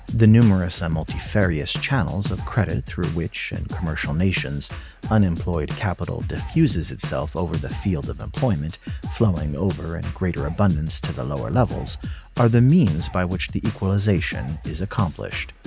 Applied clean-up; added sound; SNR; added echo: none; Drum kit; 10 dB; none.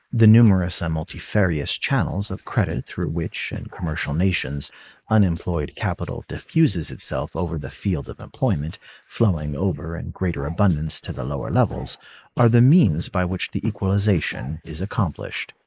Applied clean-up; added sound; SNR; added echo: neural mask model Resemble Enhance denoiser.